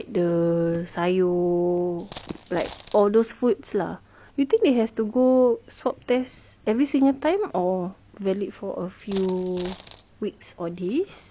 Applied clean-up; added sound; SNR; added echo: none; Coin (dropping); 19 dB; none.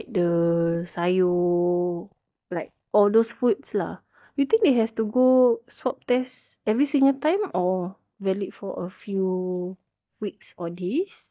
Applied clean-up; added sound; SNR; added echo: neural mask model DeepFilterNet 3.